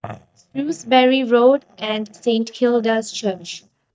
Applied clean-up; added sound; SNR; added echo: neural mask model DeepFilterNet 3.